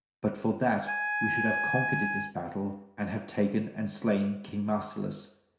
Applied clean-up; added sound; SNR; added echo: none; Wind instrument, woodwind instrument; 1 dB; reverberation time 0.7 s.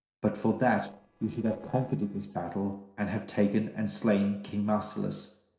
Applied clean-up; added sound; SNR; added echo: neural separator model SepFormer DNS4.